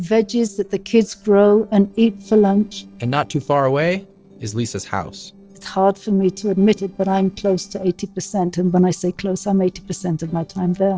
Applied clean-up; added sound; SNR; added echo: neural separator model SepFormer DNS4.